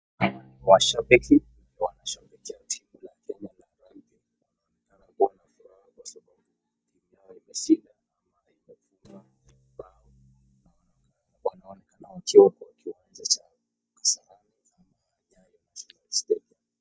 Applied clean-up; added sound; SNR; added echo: neural mask model DeepFilterNet 3.